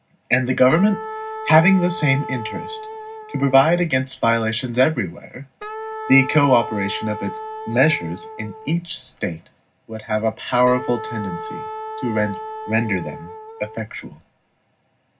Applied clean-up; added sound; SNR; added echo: none; Wind instrument, woodwind instrument; 10 dB; reverberation time 0.4 s.